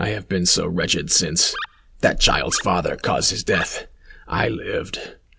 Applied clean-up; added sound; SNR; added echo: none; Animal; 14 dB; none.